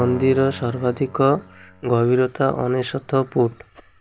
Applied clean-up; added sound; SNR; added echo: none; Keyboard (musical); 18 dB; none.